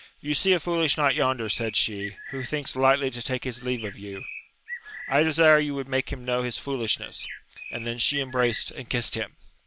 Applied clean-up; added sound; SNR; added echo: none; Bird; 15 dB; none.